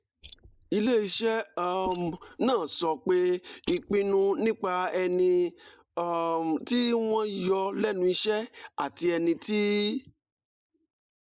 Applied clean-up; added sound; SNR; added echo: neural mask model Resemble Enhance denoiser.